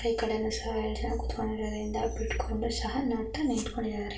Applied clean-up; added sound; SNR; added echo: none; none; none; reverberation time 0.3 s.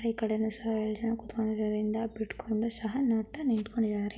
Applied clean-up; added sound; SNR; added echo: none; none; none; none.